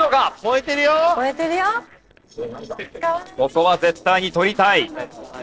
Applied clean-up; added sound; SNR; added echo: neural separator model SepFormer DNS4.